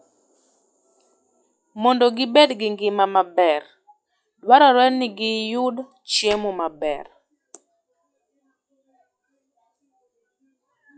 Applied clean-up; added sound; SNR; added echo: classical method log-MMSE.